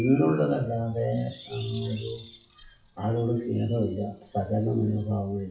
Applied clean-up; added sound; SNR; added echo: classical method WPE with log-MMSE.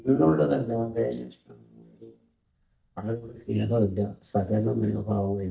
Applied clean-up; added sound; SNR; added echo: neural mask model DeepFilterNet 3.